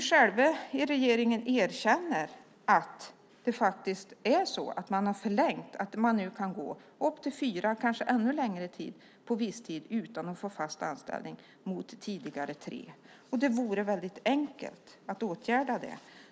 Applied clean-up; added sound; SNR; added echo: none; none; none; none.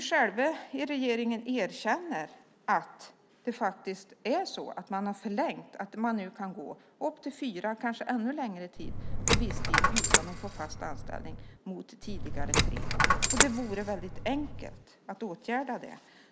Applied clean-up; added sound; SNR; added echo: none; Coin (dropping); -5 dB; none.